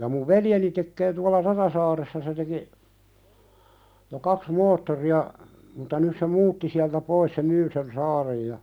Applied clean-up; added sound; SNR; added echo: none; none; none; none.